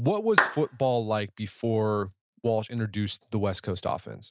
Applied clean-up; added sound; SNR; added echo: neural mask model RNNoise.